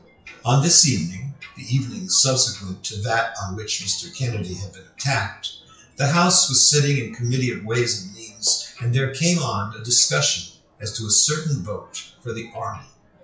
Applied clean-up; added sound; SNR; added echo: classical method WPE with log-MMSE.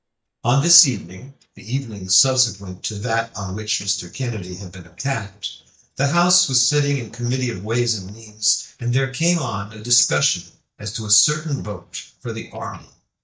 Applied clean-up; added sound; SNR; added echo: neural mask model DeepFilterNet 3.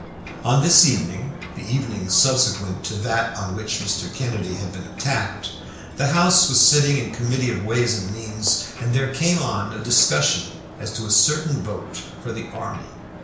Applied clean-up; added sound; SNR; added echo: none; Ocean; 14 dB; reverberation time 0.5 s.